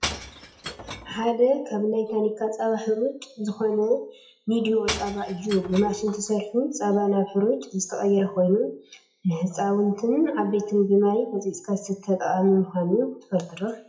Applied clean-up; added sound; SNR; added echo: classical method WPE with log-MMSE.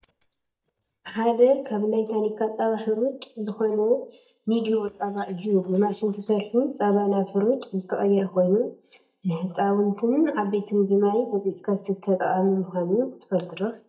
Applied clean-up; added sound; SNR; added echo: neural mask model DeepFilterNet 3.